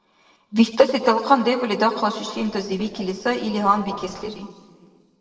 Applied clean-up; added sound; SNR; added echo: neural separator model SepFormer DNS4.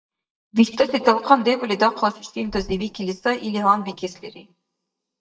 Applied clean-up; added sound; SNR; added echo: neural mask model DeepFilterNet 3.